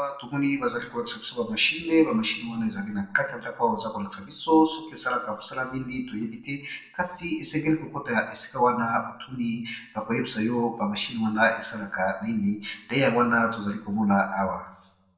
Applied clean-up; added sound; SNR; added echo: none; none; none; reverberation time 0.6 s.